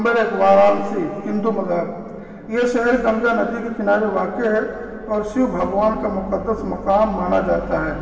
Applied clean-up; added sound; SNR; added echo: none; none; none; reverberation time 2.5 s.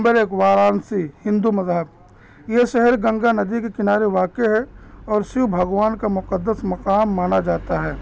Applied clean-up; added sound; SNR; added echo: none; none; none; none.